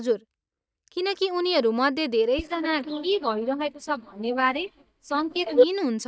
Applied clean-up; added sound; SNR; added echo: neural mask model DeepFilterNet 3.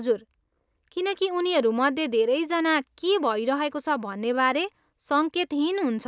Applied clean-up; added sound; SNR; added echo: none; none; none; none.